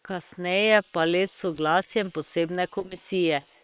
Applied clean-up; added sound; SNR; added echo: neural separator model SepFormer WHAM!.